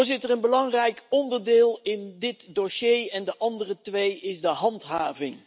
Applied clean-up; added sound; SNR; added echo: none; none; none; none.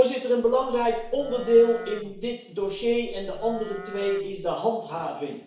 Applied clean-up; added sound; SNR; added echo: none; Livestock, farm animals, working animals; 16 dB; reverberation time 0.6 s.